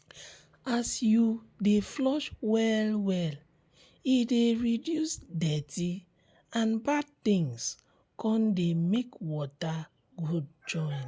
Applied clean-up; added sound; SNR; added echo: none; none; none; none.